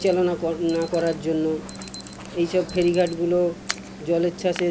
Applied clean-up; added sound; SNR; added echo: none; Alarm; 13 dB; none.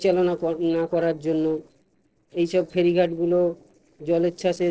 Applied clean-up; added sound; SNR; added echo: neural separator model SepFormer DNS4.